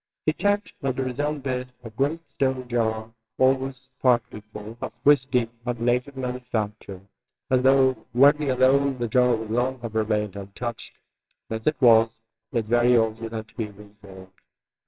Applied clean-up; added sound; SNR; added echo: neural separator model SepFormer WHAMR!.